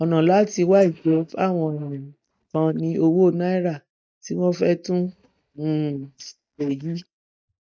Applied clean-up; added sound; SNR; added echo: neural mask model DeepFilterNet 3.